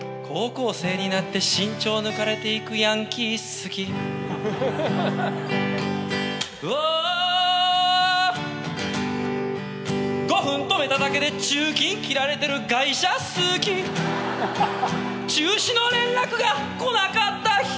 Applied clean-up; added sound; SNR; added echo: none; none; none; none.